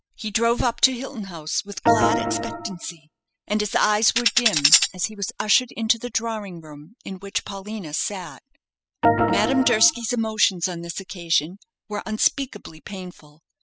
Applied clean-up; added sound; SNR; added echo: classical method spectral subtraction.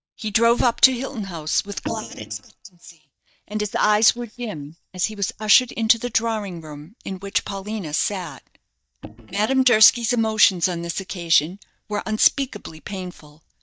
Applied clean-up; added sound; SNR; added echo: neural mask model DeepFilterNet 3.